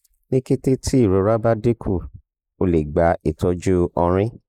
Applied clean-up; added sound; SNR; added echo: neural mask model Resemble Enhance denoiser.